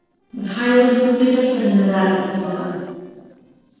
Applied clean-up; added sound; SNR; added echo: neural separator model SepFormer DNS4.